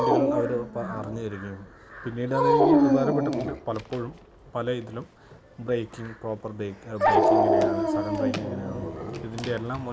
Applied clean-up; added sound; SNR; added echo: none; Dog; -5 dB; none.